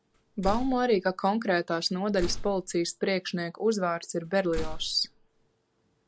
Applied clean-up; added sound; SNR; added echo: none; Slam; 8 dB; none.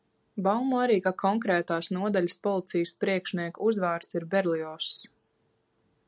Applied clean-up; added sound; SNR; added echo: none; none; none; none.